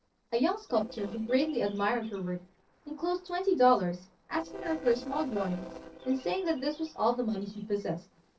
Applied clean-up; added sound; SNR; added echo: neural separator model SepFormer DNS4.